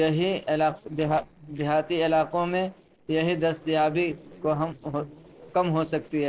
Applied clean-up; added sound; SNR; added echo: neural separator model SepFormer DNS4.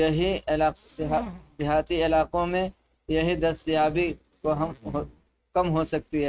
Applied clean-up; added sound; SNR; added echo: neural mask model RNNoise.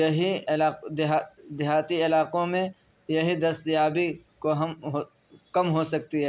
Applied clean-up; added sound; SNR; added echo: none; none; none; none.